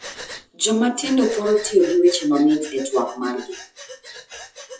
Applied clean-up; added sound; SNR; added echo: classical method WPE with log-MMSE.